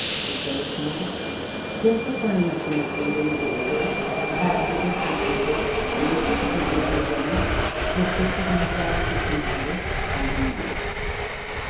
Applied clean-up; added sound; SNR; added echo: none; Subway, metro, underground; -2 dB; reverberation time 0.7 s.